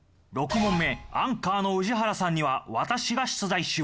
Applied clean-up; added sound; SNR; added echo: none; none; none; none.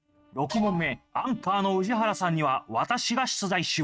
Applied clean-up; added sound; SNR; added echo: neural mask model RNNoise.